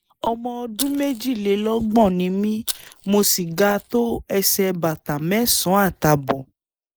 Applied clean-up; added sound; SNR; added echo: neural mask model Resemble Enhance denoiser.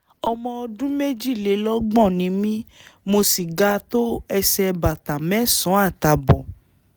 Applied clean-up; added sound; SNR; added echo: none; none; none; none.